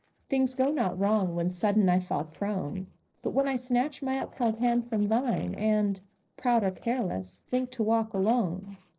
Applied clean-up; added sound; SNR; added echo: neural separator model SepFormer DNS4.